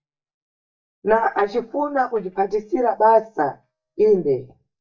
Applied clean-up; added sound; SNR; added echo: neural mask model DeepFilterNet 3.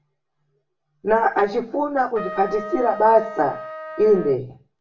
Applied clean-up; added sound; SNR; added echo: none; Trumpet; 12 dB; reverberation time 0.3 s.